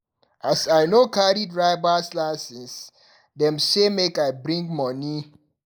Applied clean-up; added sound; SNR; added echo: neural mask model Resemble Enhance denoiser.